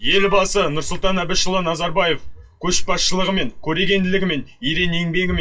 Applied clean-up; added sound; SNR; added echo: classical method WPE with log-MMSE.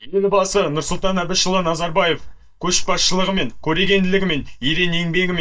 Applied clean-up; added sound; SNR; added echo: neural mask model DeepFilterNet 3.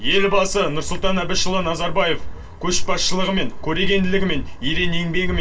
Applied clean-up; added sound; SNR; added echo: none; Wind instrument, woodwind instrument; 19 dB; reverberation time 0.2 s.